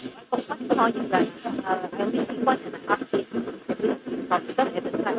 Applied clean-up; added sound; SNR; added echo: neural mask model RNNoise.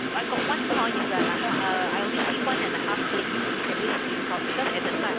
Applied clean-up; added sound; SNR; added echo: none; Train; -4 dB; none.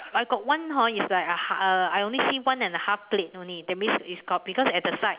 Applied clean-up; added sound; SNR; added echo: none; none; none; none.